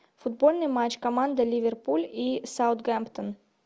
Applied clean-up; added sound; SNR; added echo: none; none; none; none.